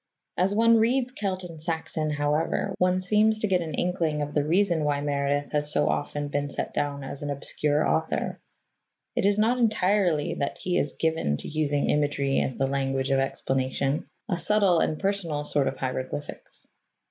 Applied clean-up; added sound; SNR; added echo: none; none; none; none.